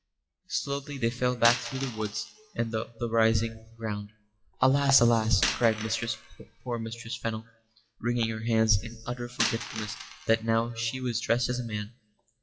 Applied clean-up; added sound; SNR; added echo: classical method WPE with log-MMSE.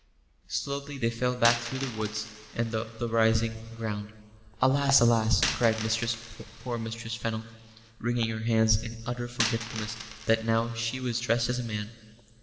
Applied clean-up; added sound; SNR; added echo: none; Coin (dropping); 12 dB; reverberation time 2.1 s.